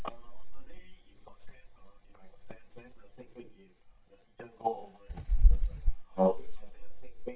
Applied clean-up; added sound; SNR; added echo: neural mask model DeepFilterNet 3.